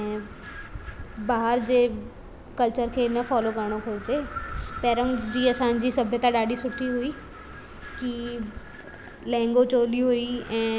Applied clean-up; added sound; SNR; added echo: none; Wind; 17 dB; none.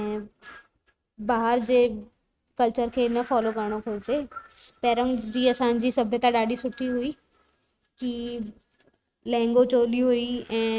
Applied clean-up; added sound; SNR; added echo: neural mask model RNNoise.